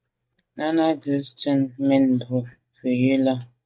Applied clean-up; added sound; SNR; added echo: neural mask model DeepFilterNet 3.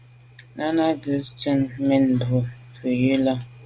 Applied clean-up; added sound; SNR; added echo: none; none; none; none.